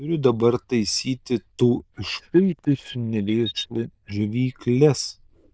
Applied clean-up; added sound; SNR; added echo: neural diffusion model UNIVERSE++.